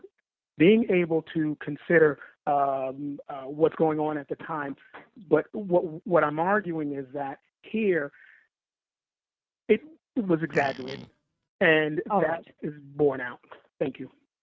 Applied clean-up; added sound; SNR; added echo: neural mask model RNNoise.